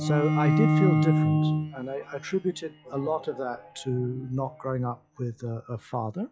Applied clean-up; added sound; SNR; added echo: classical method log-MMSE.